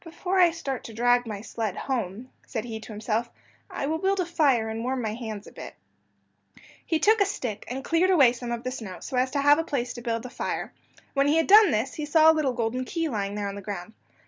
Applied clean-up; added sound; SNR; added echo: none; none; none; none.